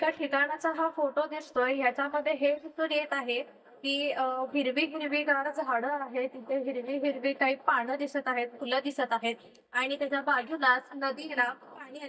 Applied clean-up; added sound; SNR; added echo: neural mask model DeepFilterNet 3.